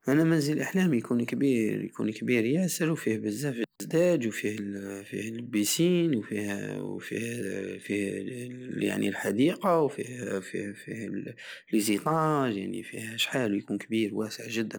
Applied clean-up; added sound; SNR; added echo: none; none; none; none.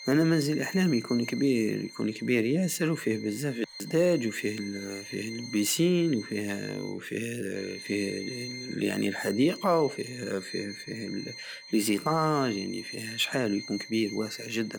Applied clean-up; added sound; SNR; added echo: none; Bowed string instrument; 16 dB; none.